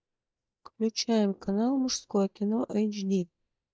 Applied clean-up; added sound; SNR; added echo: neural mask model DeepFilterNet 3.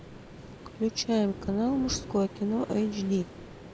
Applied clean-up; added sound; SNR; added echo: none; Waves, surf; 13 dB; none.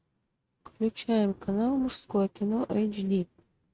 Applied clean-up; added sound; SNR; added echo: neural mask model RNNoise.